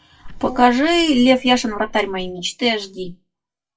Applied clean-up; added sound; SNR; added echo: classical method WPE with log-MMSE.